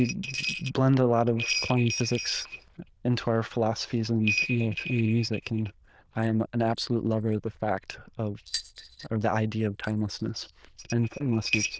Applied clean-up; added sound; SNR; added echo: neural diffusion model UNIVERSE++.